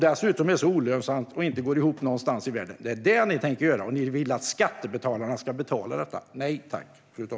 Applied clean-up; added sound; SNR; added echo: none; none; none; none.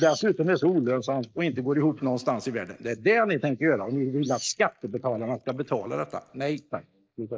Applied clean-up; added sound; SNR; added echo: neural mask model Resemble Enhance denoiser.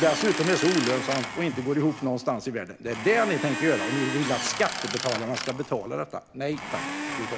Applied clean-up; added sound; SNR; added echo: none; Drill + Domestic sounds, home sounds; 6 dB; none.